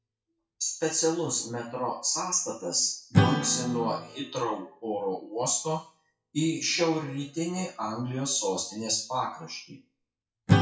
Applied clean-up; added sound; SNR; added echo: classical method WPE with log-MMSE.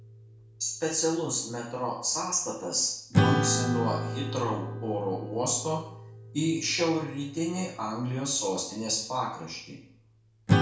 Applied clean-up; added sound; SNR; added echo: none; Acoustic guitar / Strum; 2 dB; reverberation time 0.6 s.